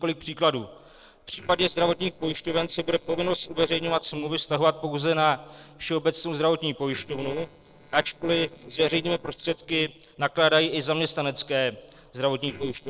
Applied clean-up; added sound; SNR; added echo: neural separator model SepFormer DNS4.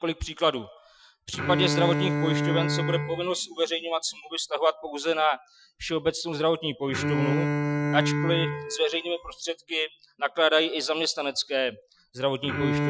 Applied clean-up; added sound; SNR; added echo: classical method Wiener filter.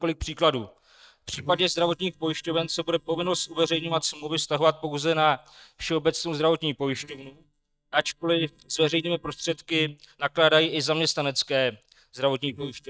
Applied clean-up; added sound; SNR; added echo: neural mask model DeepFilterNet 3.